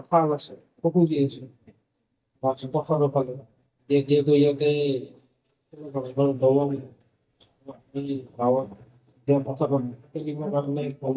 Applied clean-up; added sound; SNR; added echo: neural mask model DeepFilterNet 3.